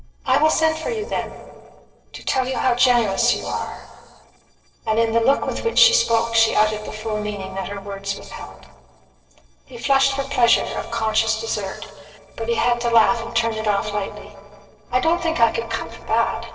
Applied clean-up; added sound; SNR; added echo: neural separator model SepFormer DNS4.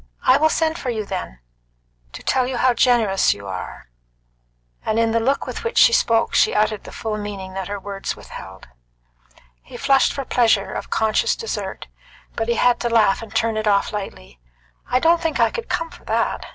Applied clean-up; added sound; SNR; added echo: none; none; none; none.